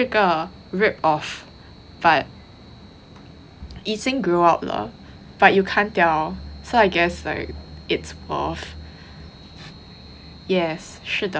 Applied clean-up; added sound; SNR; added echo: none; none; none; none.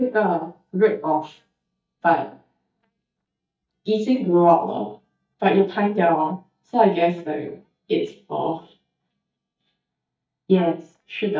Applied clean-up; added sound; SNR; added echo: neural mask model DeepFilterNet 3.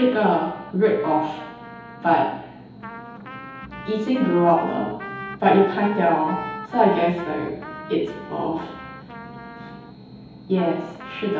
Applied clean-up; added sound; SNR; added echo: none; Trumpet; 14 dB; reverberation time 2.2 s.